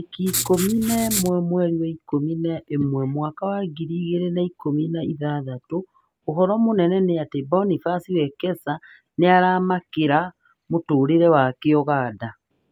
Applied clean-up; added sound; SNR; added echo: none; Writing; 6 dB; none.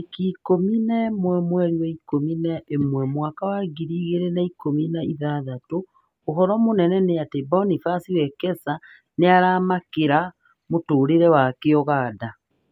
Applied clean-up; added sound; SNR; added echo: none; none; none; none.